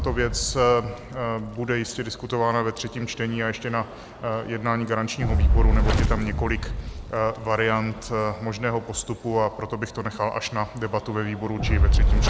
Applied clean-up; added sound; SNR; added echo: none; Fire; 0 dB; none.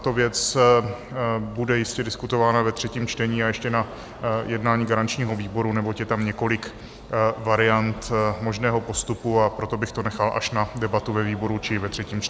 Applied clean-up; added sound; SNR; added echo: none; none; none; none.